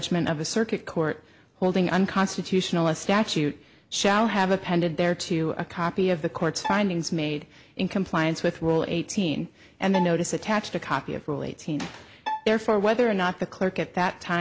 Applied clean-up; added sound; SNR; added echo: none; Bowed string instrument; 14 dB; none.